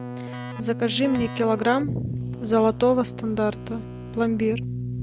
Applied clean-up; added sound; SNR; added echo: none; Keyboard (musical); 8 dB; none.